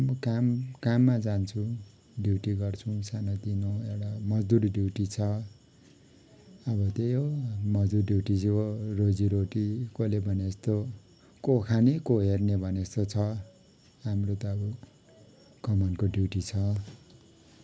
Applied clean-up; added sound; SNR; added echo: none; none; none; none.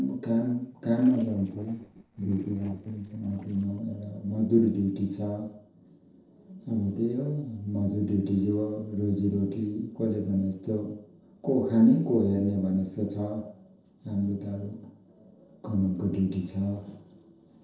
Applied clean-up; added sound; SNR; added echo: neural separator model SepFormer DNS4.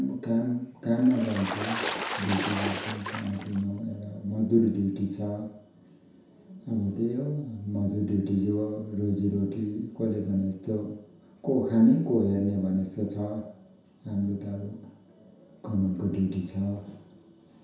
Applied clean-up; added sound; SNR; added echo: none; Water / Splash, splatter; 5 dB; reverberation time 0.7 s.